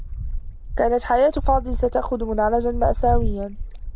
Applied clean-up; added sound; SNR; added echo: none; Wind; 3 dB; none.